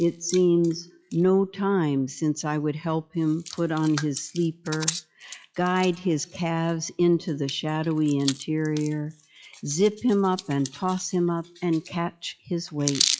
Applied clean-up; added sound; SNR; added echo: classical method log-MMSE.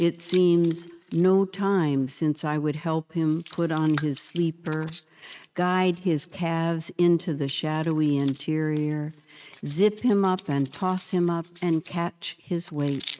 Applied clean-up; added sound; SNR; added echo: neural mask model RNNoise.